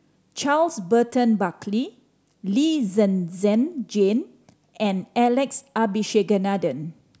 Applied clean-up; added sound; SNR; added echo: none; none; none; none.